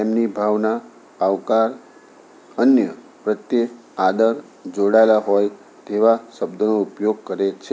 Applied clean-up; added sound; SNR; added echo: none; none; none; none.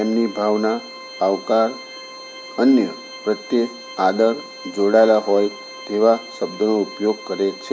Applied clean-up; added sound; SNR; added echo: none; Organ; 17 dB; none.